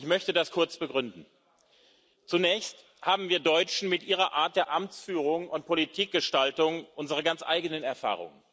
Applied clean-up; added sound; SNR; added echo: none; none; none; none.